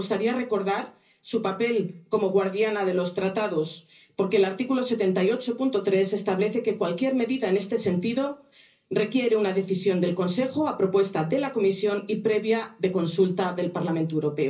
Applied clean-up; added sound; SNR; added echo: none; none; none; reverberation time 0.5 s.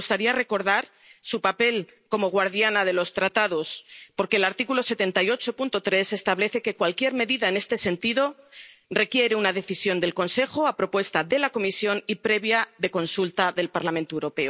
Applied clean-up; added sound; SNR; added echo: none; none; none; none.